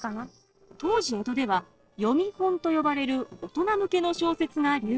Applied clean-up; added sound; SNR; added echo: neural separator model SepFormer DNS4.